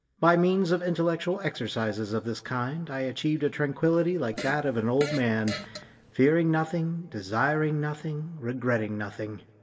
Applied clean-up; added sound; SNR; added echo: none; Fart; 11 dB; reverberation time 1.1 s.